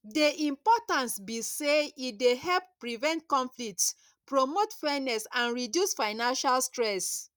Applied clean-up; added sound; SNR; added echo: none; none; none; none.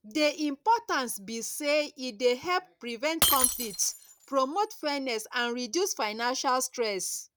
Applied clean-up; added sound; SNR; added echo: none; Shatter; 7 dB; none.